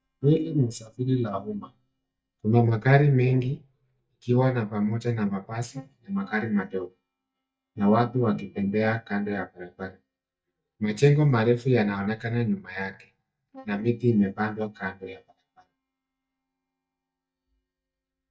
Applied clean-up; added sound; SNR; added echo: neural mask model DeepFilterNet 3.